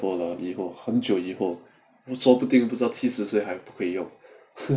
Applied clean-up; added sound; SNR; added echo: none; none; none; none.